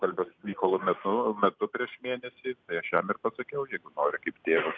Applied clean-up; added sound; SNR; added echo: none; none; none; none.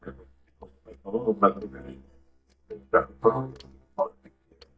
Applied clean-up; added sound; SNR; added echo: neural mask model DeepFilterNet 3.